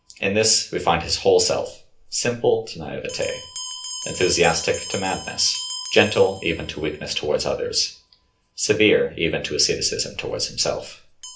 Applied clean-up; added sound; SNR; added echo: none; Bell; 15 dB; reverberation time 0.3 s.